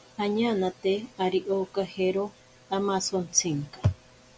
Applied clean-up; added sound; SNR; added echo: none; none; none; none.